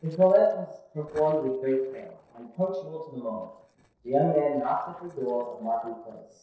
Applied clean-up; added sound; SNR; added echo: neural separator model SepFormer DNS4.